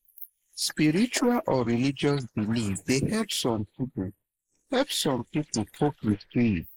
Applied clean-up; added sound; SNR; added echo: neural mask model Resemble Enhance denoiser.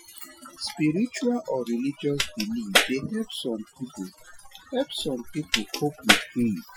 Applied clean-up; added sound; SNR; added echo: classical method Wiener filter.